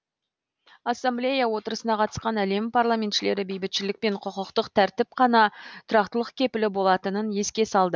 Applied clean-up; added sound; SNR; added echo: none; none; none; none.